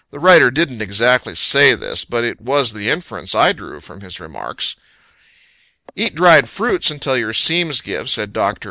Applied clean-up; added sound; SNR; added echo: none; none; none; none.